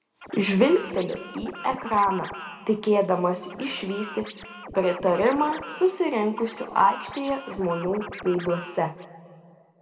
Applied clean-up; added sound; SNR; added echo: none; Scratching (performance technique); 14 dB; reverberation time 1.9 s.